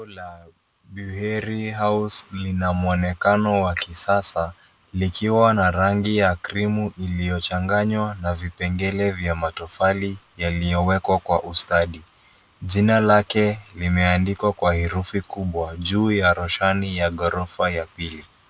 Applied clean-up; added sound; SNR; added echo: none; none; none; none.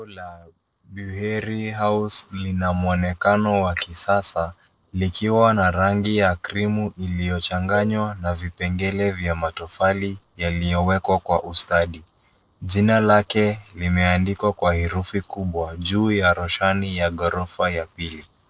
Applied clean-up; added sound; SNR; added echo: neural separator model SepFormer DNS4.